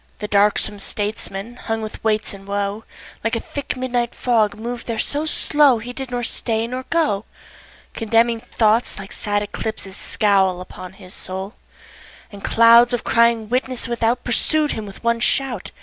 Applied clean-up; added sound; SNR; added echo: none; none; none; none.